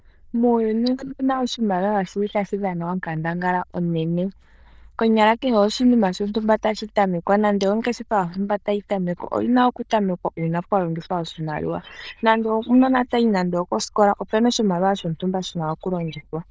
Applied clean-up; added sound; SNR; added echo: neural diffusion model UNIVERSE++.